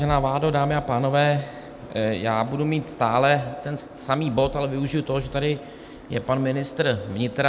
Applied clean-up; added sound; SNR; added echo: none; Boat, Water vehicle; 20 dB; none.